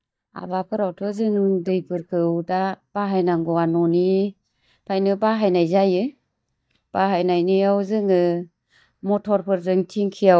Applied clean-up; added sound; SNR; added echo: neural mask model DeepFilterNet 3.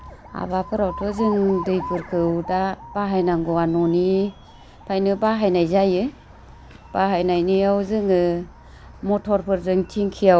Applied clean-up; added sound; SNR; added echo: none; Alarm; 18 dB; none.